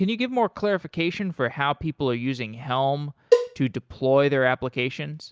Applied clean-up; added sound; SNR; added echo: none; Cowbell; 1 dB; none.